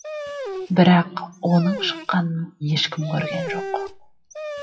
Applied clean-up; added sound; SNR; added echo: classical method WPE with log-MMSE.